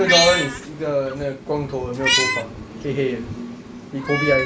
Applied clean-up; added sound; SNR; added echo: none; Meow; 2 dB; none.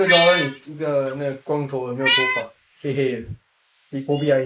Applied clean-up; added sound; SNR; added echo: neural mask model Resemble Enhance denoiser.